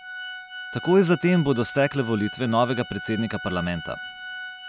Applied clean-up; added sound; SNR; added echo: none; Organ; 12 dB; none.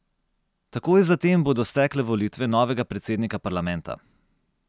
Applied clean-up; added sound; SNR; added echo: none; none; none; none.